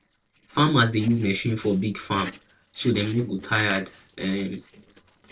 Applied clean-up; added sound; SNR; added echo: neural separator model SepFormer DNS4.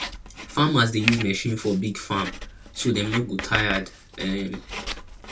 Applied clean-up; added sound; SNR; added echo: none; Writing; 8 dB; reverberation time 0.2 s.